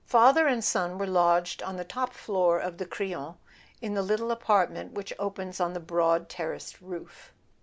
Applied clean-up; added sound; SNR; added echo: none; none; none; none.